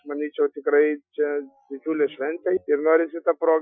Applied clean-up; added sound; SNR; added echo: classical method Wiener filter.